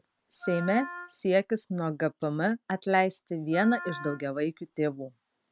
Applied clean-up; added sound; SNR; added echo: none; Wind instrument, woodwind instrument; 13 dB; none.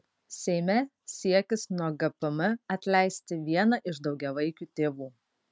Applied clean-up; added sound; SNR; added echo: none; none; none; none.